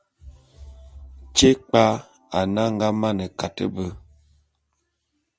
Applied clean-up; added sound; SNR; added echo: none; none; none; none.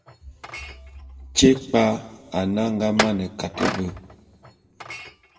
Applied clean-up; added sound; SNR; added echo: none; Chink, clink; 9 dB; reverberation time 1.1 s.